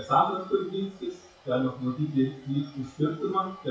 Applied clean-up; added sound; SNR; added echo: classical method WPE with log-MMSE.